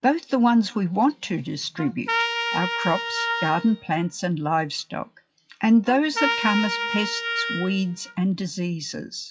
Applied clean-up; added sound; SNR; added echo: classical method WPE with log-MMSE.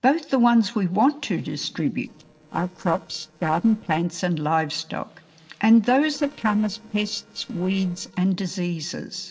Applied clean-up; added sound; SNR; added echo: neural separator model SepFormer DNS4.